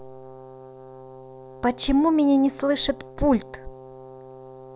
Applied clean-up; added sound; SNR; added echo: none; Brass instrument; 19 dB; none.